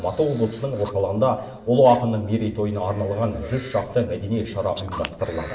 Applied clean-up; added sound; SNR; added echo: none; Camera; 17 dB; reverberation time 0.7 s.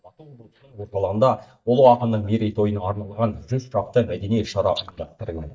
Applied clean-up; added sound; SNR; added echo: neural mask model DeepFilterNet 3.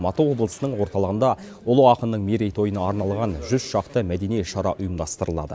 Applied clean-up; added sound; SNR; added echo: none; none; none; none.